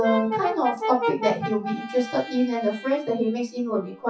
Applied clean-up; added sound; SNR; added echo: classical method WPE with log-MMSE.